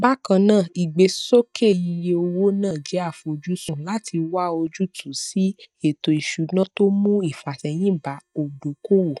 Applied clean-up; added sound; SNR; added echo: neural mask model DeepFilterNet 3.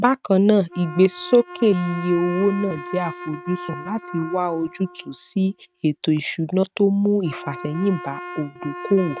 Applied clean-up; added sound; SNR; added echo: neural mask model RNNoise.